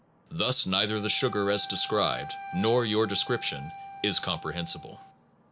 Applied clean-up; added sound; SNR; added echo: none; Wind instrument, woodwind instrument; 16 dB; none.